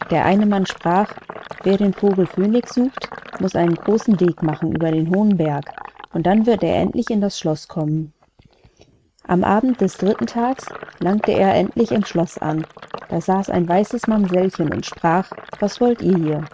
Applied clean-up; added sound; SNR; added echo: neural mask model RNNoise.